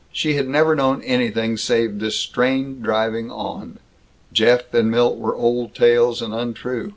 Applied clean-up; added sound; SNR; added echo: none; none; none; none.